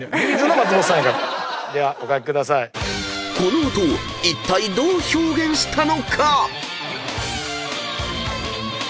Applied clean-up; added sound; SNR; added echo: none; none; none; none.